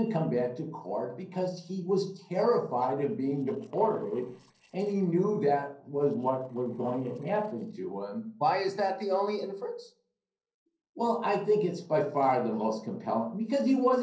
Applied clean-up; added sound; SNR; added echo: neural separator model SepFormer DNS4.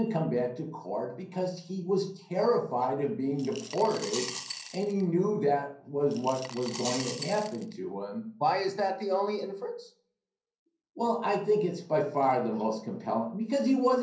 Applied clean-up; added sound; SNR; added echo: none; Coin (dropping) / Glass; 11 dB; reverberation time 0.6 s.